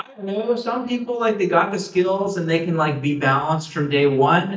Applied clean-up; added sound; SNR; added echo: neural mask model DeepFilterNet 3.